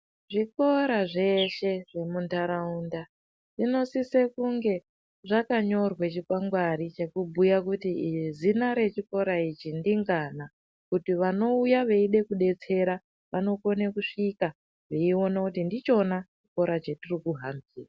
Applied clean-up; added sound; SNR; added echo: none; Bird; 14 dB; none.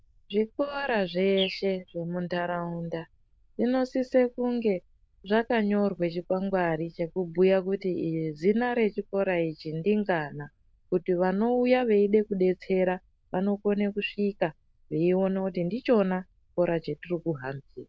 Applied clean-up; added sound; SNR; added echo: neural diffusion model UNIVERSE++.